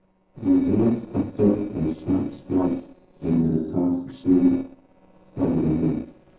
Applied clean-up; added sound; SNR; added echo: neural separator model SepFormer DNS4.